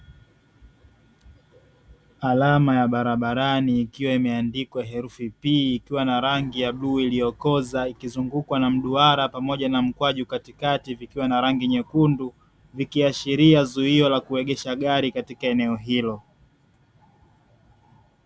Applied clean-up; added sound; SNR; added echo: none; none; none; none.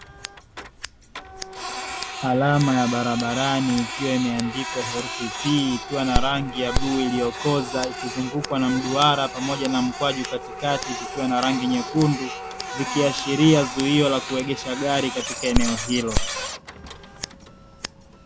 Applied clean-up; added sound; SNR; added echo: none; Printer + Scissors; 6 dB; none.